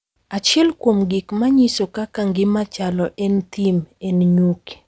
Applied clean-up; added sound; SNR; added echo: none; none; none; none.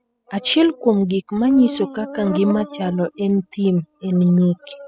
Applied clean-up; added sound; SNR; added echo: classical method spectral subtraction.